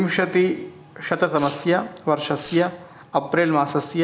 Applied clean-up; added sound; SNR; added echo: none; Domestic sounds, home sounds; 18 dB; none.